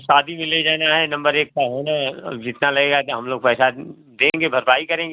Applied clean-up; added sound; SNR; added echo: none; none; none; none.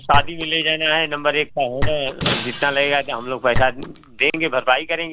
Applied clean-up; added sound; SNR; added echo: none; Shatter + Chink, clink; 5 dB; none.